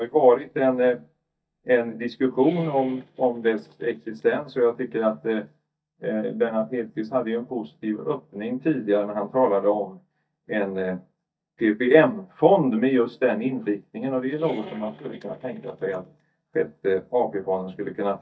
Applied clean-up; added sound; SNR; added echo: neural mask model DeepFilterNet 3.